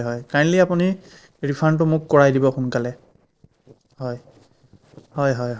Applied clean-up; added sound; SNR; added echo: neural separator model SepFormer DNS4.